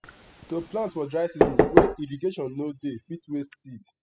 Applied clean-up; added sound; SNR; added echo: classical method spectral subtraction.